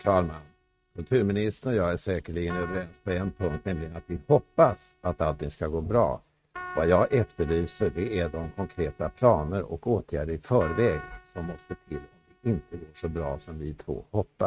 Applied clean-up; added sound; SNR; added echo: neural mask model RNNoise.